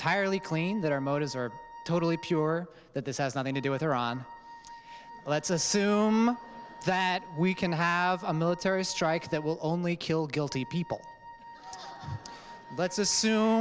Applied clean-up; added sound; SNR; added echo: none; Wind instrument, woodwind instrument; 18 dB; none.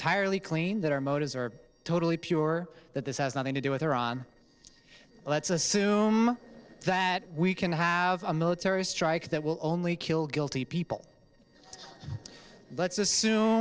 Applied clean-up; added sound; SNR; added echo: neural separator model SepFormer DNS4.